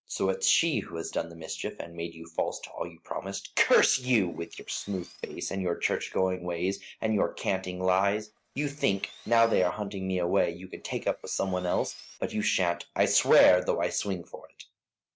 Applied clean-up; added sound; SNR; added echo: neural mask model RNNoise.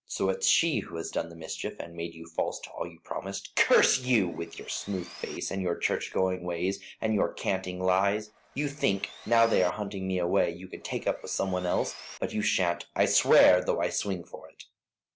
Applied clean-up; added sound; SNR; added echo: none; Sawing; 20 dB; none.